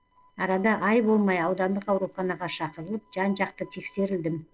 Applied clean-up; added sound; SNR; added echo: neural separator model SepFormer DNS4.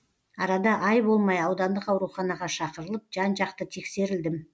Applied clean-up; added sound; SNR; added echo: none; none; none; none.